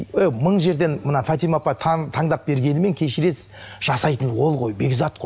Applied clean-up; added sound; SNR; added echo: none; none; none; none.